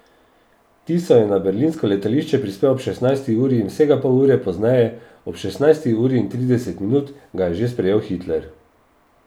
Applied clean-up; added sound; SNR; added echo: none; none; none; none.